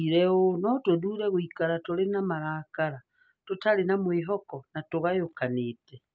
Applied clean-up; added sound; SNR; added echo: none; none; none; none.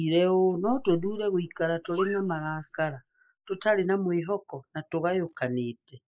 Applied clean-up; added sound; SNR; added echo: neural mask model Resemble Enhance denoiser.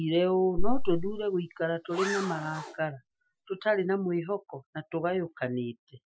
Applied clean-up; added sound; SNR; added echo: classical method Wiener filter.